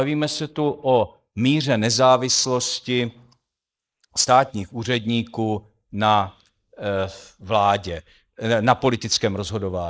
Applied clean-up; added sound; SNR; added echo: neural mask model Resemble Enhance denoiser.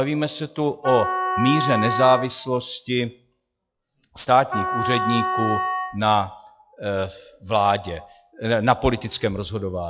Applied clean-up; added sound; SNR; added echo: classical method log-MMSE.